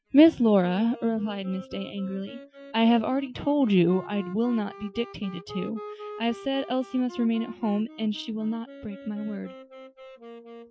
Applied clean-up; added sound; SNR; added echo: classical method Wiener filter.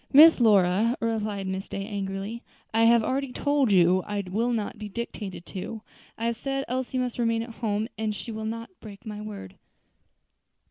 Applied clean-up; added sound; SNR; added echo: none; none; none; none.